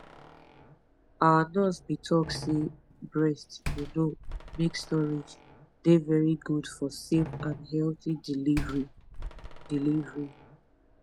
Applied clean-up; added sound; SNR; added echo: none; Slam; 13 dB; none.